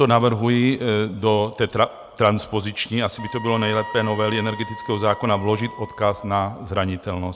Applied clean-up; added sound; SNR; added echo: none; Wind instrument, woodwind instrument; 14 dB; none.